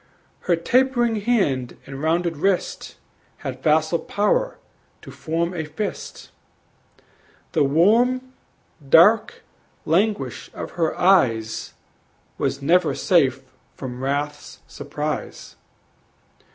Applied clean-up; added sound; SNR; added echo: none; none; none; none.